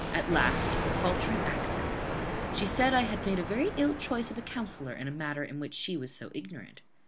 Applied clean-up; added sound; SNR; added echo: none; Thunder; 2 dB; none.